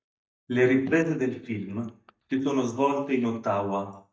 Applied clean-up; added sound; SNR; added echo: neural mask model DeepFilterNet 3.